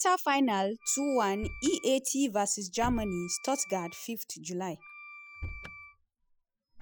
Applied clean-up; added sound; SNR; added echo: classical method Wiener filter.